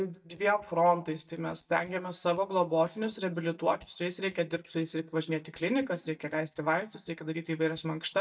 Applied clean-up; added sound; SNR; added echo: neural mask model DeepFilterNet 3.